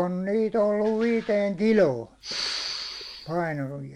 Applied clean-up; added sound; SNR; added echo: none; Respiratory sounds; 9 dB; none.